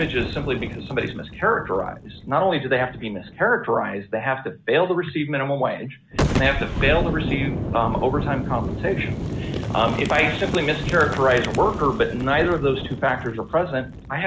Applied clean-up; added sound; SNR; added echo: none; Boom; 6 dB; none.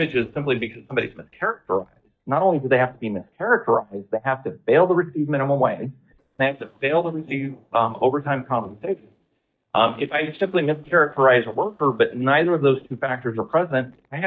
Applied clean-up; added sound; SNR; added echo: neural mask model DeepFilterNet 3.